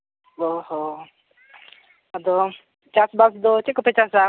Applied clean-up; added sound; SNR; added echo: none; none; none; none.